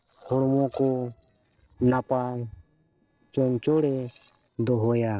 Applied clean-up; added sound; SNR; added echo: neural separator model SepFormer DNS4.